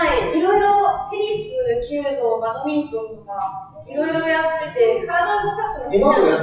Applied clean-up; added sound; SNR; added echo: classical method WPE with log-MMSE.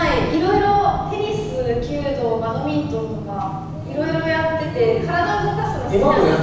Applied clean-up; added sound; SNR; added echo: none; Thunder / Rain; 14 dB; reverberation time 1.1 s.